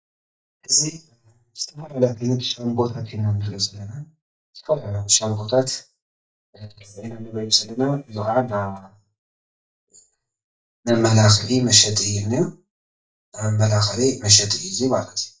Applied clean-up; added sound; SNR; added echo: neural mask model DeepFilterNet 3.